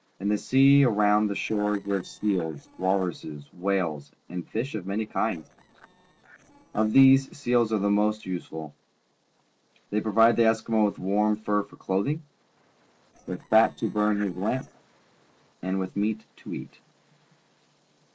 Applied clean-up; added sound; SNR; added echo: neural separator model SepFormer DNS4.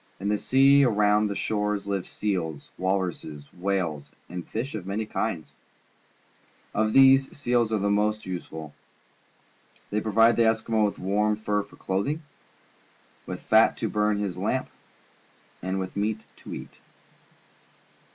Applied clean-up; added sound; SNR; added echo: none; none; none; none.